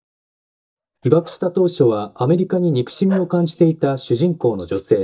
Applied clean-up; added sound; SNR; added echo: neural mask model DeepFilterNet 3.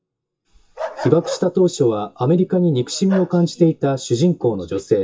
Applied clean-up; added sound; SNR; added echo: classical method WPE with log-MMSE.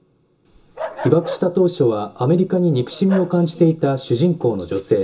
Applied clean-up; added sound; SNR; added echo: none; Bark; 15 dB; reverberation time 0.2 s.